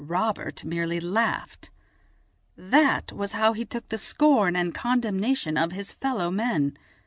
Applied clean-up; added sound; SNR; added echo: none; none; none; none.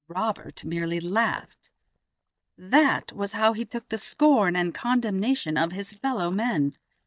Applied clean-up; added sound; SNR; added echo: neural mask model DeepFilterNet 3.